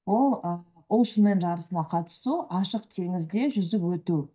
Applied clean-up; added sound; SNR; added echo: neural mask model DeepFilterNet 3.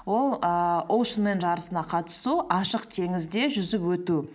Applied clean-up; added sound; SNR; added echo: none; none; none; none.